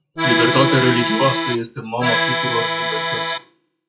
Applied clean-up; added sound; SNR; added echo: classical method log-MMSE.